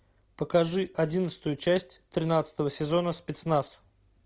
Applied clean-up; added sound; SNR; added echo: none; none; none; none.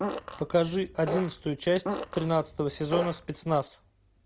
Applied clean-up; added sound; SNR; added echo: none; Fart; 7 dB; none.